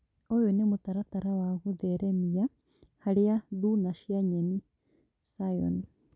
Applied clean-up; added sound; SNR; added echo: none; none; none; none.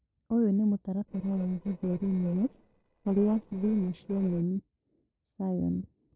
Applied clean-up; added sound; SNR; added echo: neural separator model SepFormer DNS4.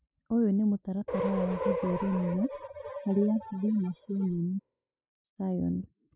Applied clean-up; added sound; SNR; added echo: classical method spectral subtraction.